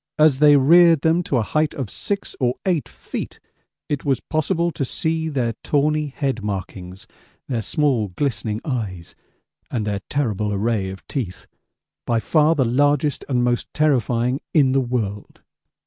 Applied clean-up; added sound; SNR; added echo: none; none; none; none.